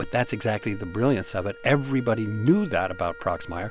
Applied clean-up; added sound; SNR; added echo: none; Wind instrument, woodwind instrument; 19 dB; none.